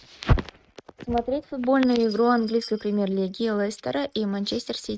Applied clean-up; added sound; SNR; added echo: neural mask model RNNoise.